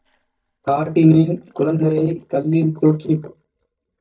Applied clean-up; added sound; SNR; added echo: neural mask model DeepFilterNet 3.